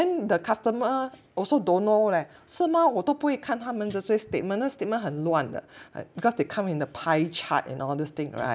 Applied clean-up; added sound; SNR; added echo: none; none; none; none.